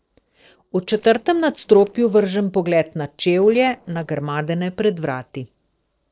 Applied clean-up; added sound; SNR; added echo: neural separator model SepFormer DNS4.